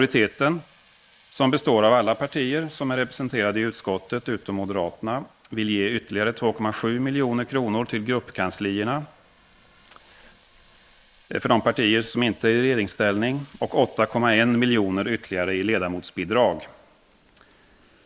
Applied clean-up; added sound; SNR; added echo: neural mask model Resemble Enhance denoiser.